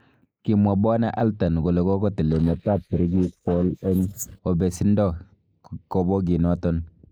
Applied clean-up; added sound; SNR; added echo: neural mask model Resemble Enhance denoiser.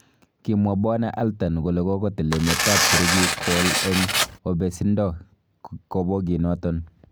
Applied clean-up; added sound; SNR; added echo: none; Tearing; -2 dB; none.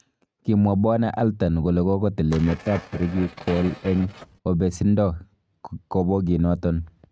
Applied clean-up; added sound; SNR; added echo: neural mask model RNNoise.